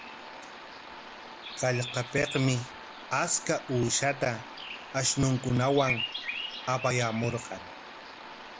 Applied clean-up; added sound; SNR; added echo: none; Bird vocalization, bird call, bird song; 10 dB; none.